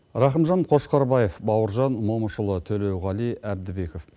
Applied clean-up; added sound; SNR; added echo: none; none; none; none.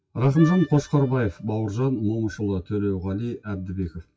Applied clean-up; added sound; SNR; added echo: classical method WPE with log-MMSE.